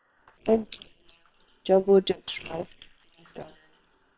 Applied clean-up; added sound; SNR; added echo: neural separator model SepFormer WHAM!.